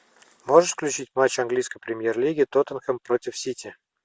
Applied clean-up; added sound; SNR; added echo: none; none; none; none.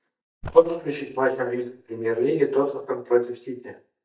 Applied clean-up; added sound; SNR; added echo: neural mask model DeepFilterNet 3.